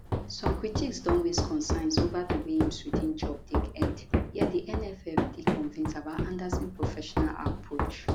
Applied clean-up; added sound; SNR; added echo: none; Run; -2 dB; none.